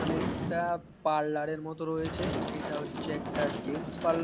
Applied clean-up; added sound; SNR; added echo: none; Sliding door / Slam; 3 dB; none.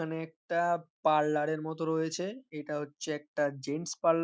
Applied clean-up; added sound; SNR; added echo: none; none; none; none.